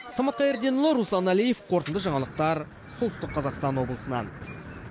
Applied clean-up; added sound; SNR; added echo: none; none; none; none.